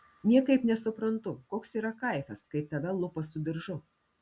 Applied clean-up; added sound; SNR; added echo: none; none; none; none.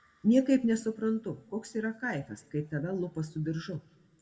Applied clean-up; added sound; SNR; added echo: none; none; none; reverberation time 0.8 s.